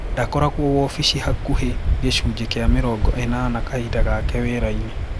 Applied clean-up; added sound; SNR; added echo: none; Waves, surf; -1 dB; none.